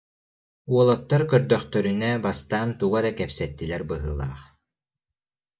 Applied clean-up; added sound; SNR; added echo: neural mask model DeepFilterNet 3.